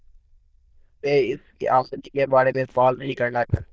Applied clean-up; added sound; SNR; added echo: neural diffusion model UNIVERSE++.